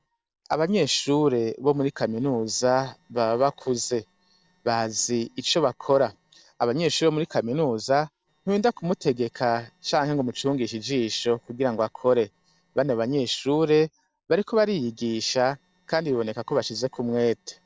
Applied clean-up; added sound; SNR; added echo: neural separator model SepFormer DNS4.